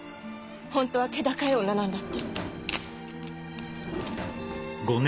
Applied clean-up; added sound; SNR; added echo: none; Drawer open or close + Wood; 6 dB; none.